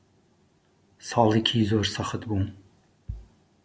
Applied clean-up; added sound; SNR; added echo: none; none; none; none.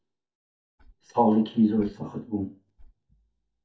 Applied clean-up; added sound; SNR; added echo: neural mask model DeepFilterNet 3.